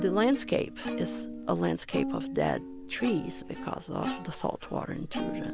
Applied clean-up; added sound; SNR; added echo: none; Plucked string instrument; 6 dB; none.